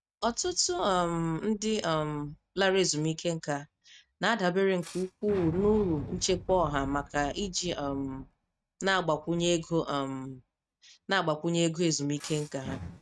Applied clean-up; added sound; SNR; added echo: neural mask model RNNoise.